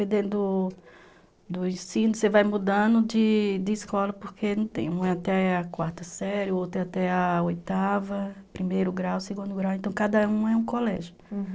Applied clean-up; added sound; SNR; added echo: neural separator model SepFormer DNS4.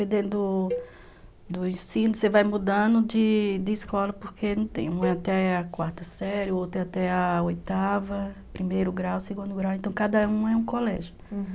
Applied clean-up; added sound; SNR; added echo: none; Cowbell; 13 dB; none.